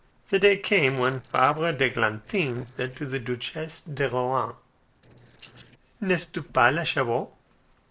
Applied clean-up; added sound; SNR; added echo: neural separator model SepFormer DNS4.